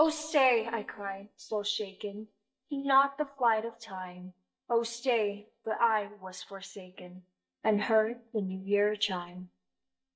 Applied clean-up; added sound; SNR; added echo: neural mask model DeepFilterNet 3.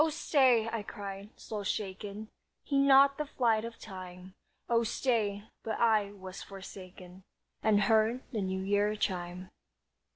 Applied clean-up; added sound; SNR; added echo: none; none; none; none.